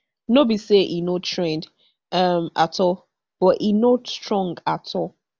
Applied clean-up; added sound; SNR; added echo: none; none; none; none.